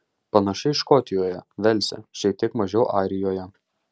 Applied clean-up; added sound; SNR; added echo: none; none; none; none.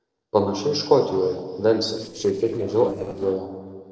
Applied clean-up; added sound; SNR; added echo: neural separator model SepFormer DNS4.